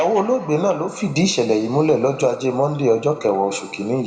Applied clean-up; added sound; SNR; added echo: none; none; none; reverberation time 1.6 s.